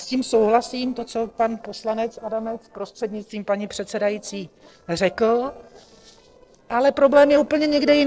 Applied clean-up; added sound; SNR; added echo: neural separator model SepFormer DNS4.